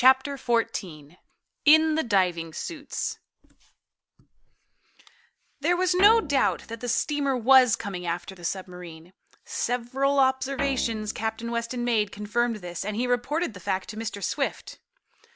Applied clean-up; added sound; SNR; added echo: none; Guitar; 11 dB; none.